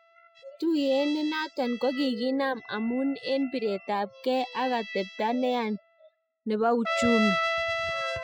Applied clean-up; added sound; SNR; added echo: classical method spectral subtraction.